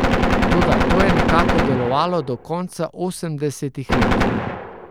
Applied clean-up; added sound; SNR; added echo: none; Gunshot, gunfire; -3 dB; none.